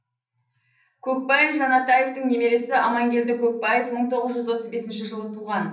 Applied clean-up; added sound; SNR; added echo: none; none; none; reverberation time 0.6 s.